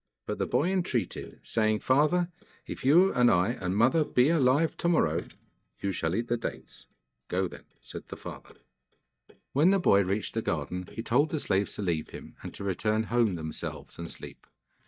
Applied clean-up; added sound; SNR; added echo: neural mask model DeepFilterNet 3.